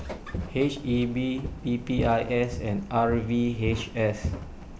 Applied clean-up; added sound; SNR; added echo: none; Walk, footsteps; 10 dB; none.